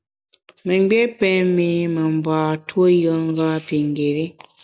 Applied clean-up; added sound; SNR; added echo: none; none; none; none.